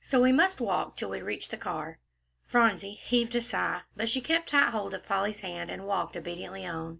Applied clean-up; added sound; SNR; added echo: none; none; none; none.